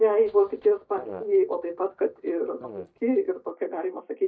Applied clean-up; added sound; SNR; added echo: neural mask model DeepFilterNet 3.